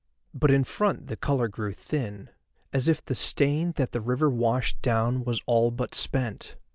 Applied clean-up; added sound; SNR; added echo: none; none; none; none.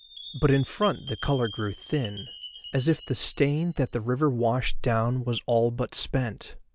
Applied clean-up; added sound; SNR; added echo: none; Chime; 15 dB; none.